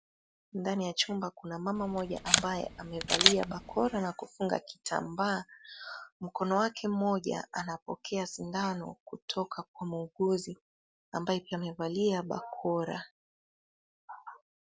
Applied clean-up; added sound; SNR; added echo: none; Camera; -3 dB; none.